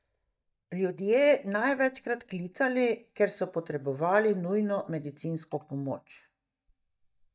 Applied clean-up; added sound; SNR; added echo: neural mask model DeepFilterNet 3.